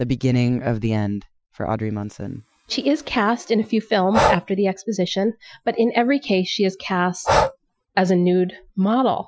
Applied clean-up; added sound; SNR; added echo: classical method Wiener filter.